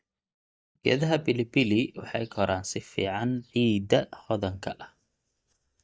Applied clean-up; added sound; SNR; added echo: neural mask model DeepFilterNet 3.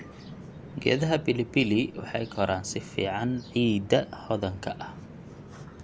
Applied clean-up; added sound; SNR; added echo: none; Train; 15 dB; none.